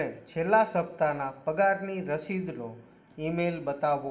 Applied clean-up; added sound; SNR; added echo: none; none; none; reverberation time 0.6 s.